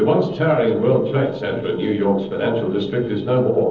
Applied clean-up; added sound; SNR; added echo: neural separator model SepFormer DNS4.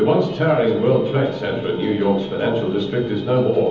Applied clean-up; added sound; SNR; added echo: none; Bowed string instrument; 19 dB; reverberation time 1.3 s.